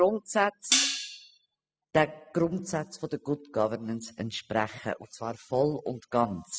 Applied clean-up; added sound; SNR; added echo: classical method spectral subtraction.